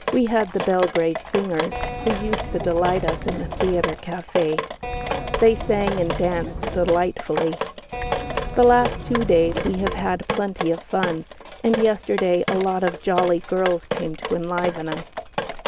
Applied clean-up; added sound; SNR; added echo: none; Keyboard (musical) + Drip; 6 dB; none.